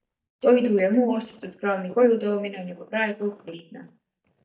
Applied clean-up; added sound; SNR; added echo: neural mask model DeepFilterNet 3.